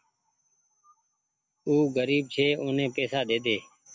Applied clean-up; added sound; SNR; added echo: none; none; none; none.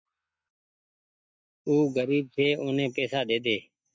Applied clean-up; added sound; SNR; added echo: neural mask model DeepFilterNet 3.